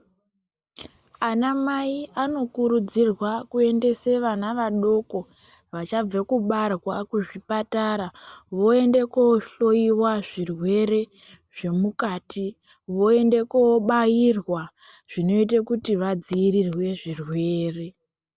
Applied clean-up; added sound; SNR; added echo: none; none; none; none.